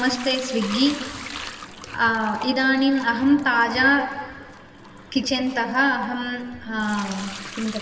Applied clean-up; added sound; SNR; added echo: none; Sink (filling or washing) / Liquid; 16 dB; reverberation time 2.2 s.